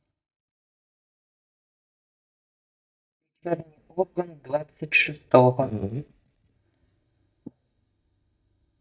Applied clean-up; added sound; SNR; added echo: neural mask model DeepFilterNet 3.